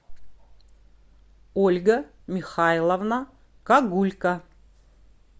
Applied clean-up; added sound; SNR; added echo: none; none; none; none.